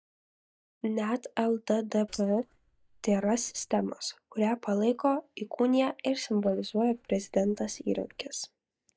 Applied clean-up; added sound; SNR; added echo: neural mask model DeepFilterNet 3.